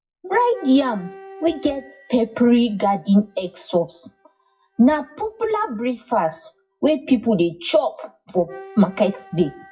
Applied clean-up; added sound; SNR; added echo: classical method WPE with log-MMSE.